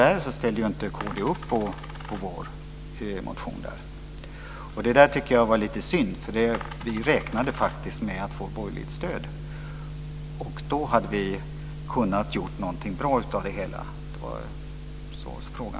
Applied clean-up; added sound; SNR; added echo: none; Coin (dropping); 15 dB; none.